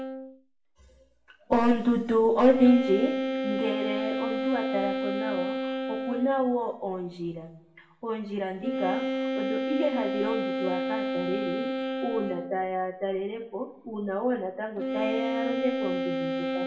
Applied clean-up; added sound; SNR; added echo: none; Wind instrument, woodwind instrument; 3 dB; reverberation time 0.6 s.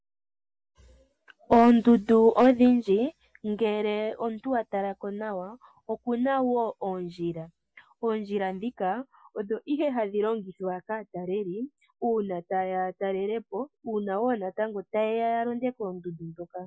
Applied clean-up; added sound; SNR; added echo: none; none; none; none.